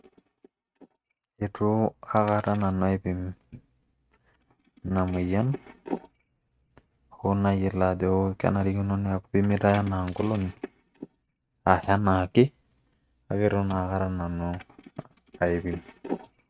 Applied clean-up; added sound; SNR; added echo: neural mask model RNNoise.